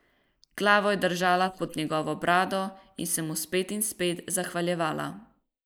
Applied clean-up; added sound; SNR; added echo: neural mask model Resemble Enhance denoiser.